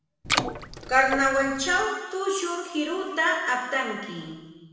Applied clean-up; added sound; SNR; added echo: none; Water / Splash, splatter; 5 dB; reverberation time 1.3 s.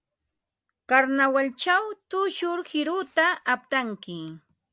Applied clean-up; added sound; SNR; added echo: none; none; none; none.